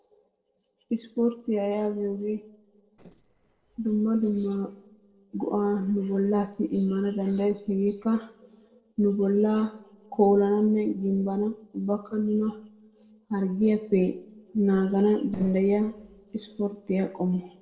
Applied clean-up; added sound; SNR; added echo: neural separator model SepFormer DNS4.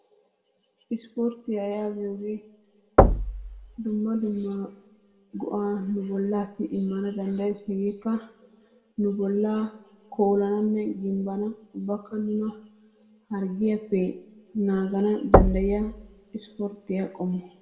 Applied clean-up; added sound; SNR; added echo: none; Knock / Wood / Percussion; -4 dB; reverberation time 0.7 s.